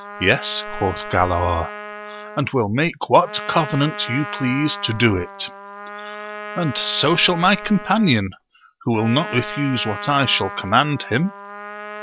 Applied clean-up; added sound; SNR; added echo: none; Trumpet; 12 dB; none.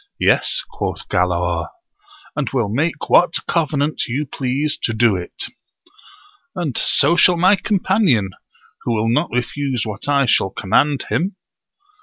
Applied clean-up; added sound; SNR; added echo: none; none; none; none.